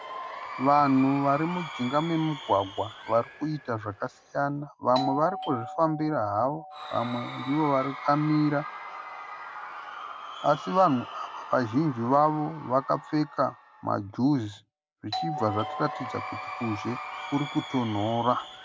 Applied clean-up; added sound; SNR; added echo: none; Doorbell + Crowd / Cheering; 11 dB; none.